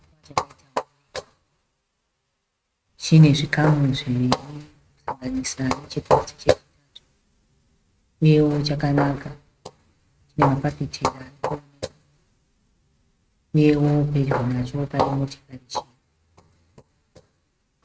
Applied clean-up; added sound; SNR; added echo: neural mask model RNNoise.